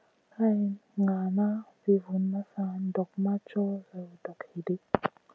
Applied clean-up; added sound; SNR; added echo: none; none; none; none.